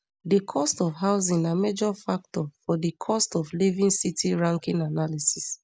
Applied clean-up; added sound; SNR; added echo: none; none; none; none.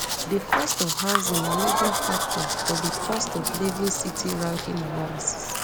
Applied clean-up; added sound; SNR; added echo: none; Domestic sounds, home sounds + Crowd; -2 dB; none.